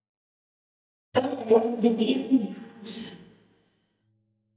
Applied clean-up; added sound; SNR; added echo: neural mask model DeepFilterNet 3.